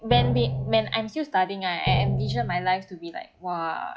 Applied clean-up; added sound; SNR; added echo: classical method log-MMSE.